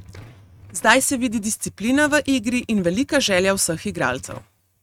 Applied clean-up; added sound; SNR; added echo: neural mask model RNNoise.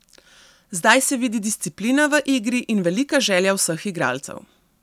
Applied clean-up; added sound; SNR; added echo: none; none; none; none.